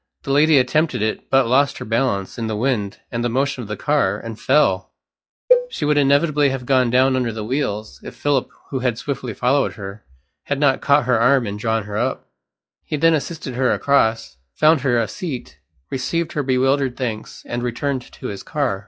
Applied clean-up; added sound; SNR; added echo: classical method log-MMSE.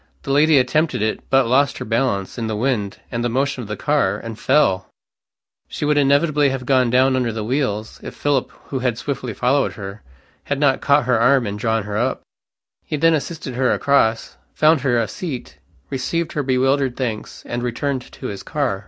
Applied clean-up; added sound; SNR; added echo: none; none; none; none.